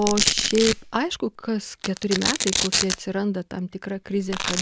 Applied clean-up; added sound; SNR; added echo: none; Domestic sounds, home sounds; 2 dB; none.